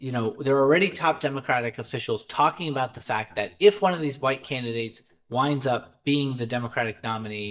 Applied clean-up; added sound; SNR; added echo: neural mask model DeepFilterNet 3.